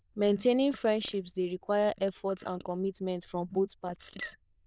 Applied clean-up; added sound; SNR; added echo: neural diffusion model UNIVERSE++.